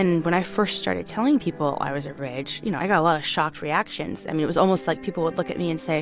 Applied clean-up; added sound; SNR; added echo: none; none; none; none.